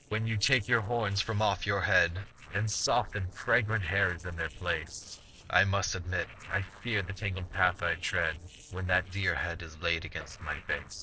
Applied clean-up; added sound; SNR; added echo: neural separator model SepFormer DNS4.